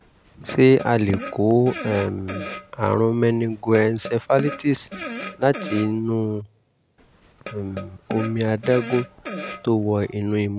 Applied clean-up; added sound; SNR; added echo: none; Fart; 12 dB; none.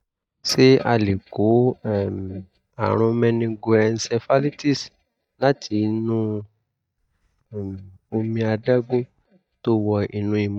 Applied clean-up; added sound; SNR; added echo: neural mask model DeepFilterNet 3.